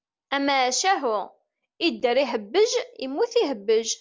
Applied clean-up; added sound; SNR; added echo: none; none; none; none.